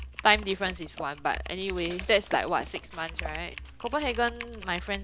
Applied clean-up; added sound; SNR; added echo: none; Typing; 11 dB; none.